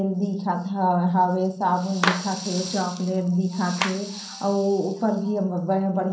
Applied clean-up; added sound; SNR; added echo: none; Clapping; 12 dB; reverberation time 0.6 s.